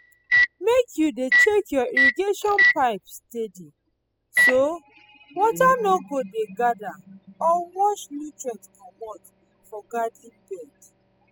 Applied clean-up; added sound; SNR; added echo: classical method spectral subtraction.